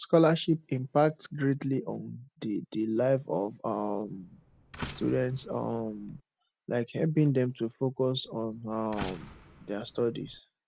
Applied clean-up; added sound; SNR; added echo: none; Slam; 16 dB; none.